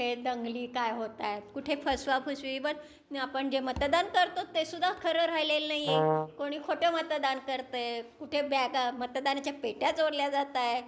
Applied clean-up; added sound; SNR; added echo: none; Brass instrument; -2 dB; none.